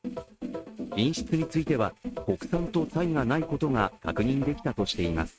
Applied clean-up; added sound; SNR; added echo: neural mask model RNNoise.